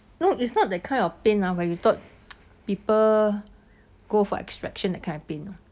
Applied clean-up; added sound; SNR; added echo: none; none; none; none.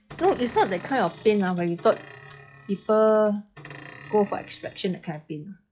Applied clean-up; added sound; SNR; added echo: classical method log-MMSE.